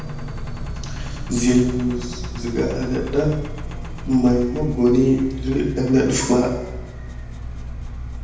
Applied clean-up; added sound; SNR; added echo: none; Engine; 8 dB; reverberation time 0.9 s.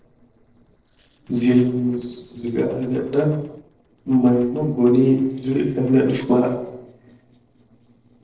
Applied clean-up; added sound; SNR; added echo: neural separator model SepFormer DNS4.